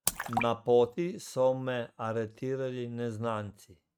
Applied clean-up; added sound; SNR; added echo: neural mask model RNNoise.